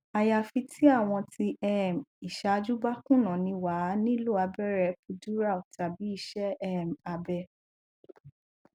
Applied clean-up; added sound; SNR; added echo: none; none; none; none.